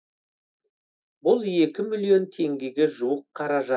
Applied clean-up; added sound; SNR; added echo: none; none; none; none.